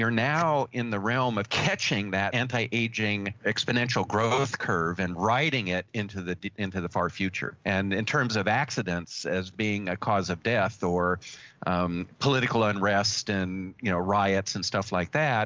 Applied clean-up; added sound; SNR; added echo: none; none; none; none.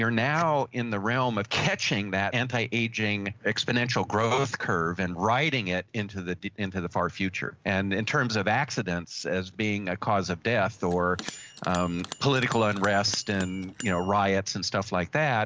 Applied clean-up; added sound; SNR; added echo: none; Bell; 16 dB; none.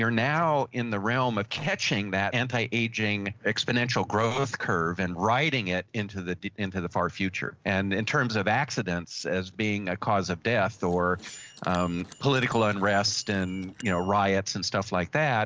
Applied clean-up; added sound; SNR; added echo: neural separator model SepFormer DNS4.